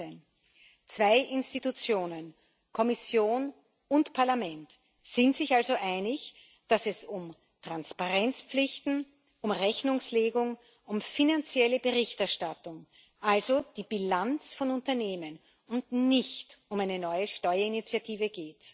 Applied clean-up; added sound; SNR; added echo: none; none; none; none.